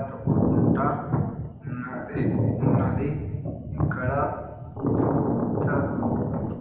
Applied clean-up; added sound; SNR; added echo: none; none; none; reverberation time 1.1 s.